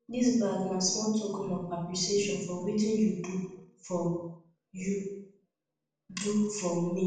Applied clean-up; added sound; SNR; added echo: none; none; none; reverberation time 0.7 s.